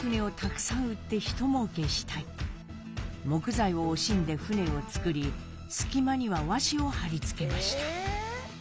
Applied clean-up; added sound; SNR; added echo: none; none; none; none.